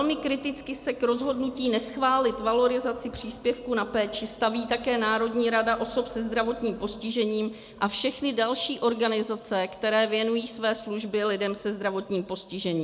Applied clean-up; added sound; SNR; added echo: none; none; none; none.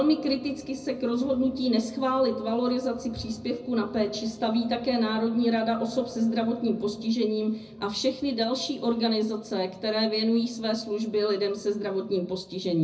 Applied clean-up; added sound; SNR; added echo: none; none; none; reverberation time 0.4 s.